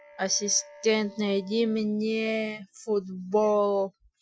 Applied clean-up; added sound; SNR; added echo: classical method Wiener filter.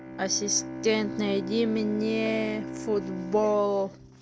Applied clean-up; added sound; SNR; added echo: none; Bowed string instrument; 9 dB; none.